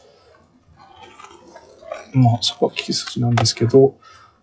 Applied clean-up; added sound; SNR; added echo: classical method WPE with log-MMSE.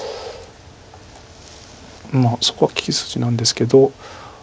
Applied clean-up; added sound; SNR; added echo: none; none; none; none.